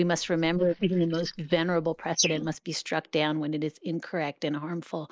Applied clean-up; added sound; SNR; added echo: neural mask model Resemble Enhance denoiser.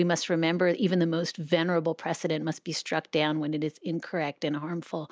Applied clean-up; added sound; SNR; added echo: none; none; none; none.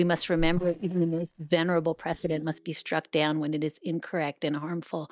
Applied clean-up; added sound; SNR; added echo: neural mask model DeepFilterNet 3.